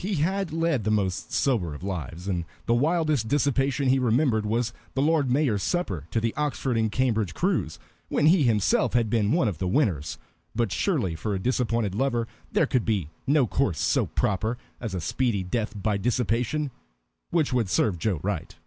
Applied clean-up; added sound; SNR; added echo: none; none; none; none.